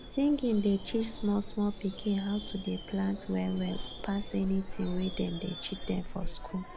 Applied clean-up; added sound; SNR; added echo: none; Screech / Subway, metro, underground; 7 dB; none.